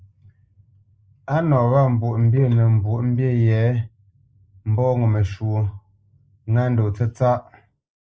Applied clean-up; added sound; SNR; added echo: neural mask model Resemble Enhance denoiser.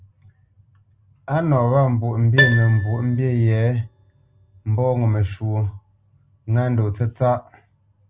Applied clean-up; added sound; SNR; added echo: none; Piano; 11 dB; none.